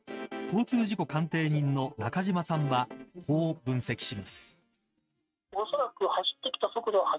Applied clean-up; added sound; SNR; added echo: neural mask model RNNoise.